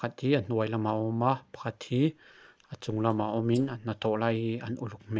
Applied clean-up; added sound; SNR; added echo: neural mask model Resemble Enhance denoiser.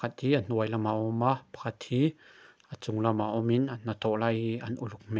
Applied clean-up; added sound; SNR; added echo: none; none; none; none.